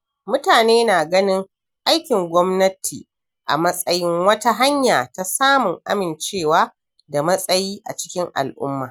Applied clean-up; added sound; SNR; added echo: none; none; none; none.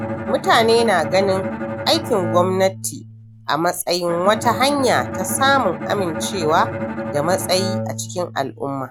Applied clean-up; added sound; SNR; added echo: none; Bowed string instrument; 7 dB; none.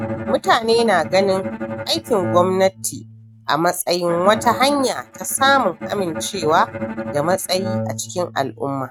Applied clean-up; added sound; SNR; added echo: neural mask model RNNoise.